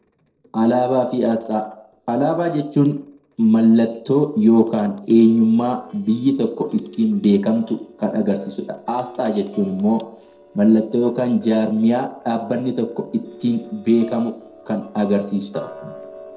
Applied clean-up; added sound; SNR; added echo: neural separator model SepFormer DNS4.